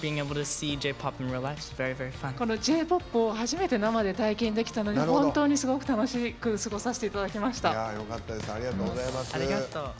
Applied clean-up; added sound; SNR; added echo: none; none; none; none.